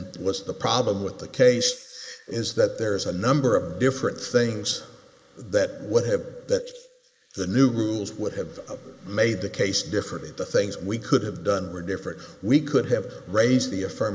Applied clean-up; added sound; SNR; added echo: neural mask model Resemble Enhance denoiser.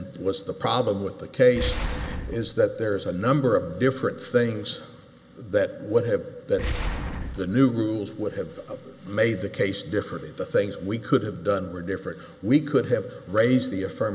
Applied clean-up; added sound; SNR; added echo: none; Boom; 9 dB; none.